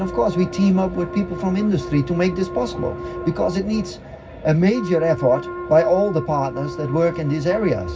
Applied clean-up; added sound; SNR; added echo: none; Wind instrument, woodwind instrument; 11 dB; reverberation time 0.4 s.